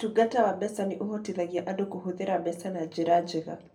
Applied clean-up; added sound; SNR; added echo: none; none; none; reverberation time 0.3 s.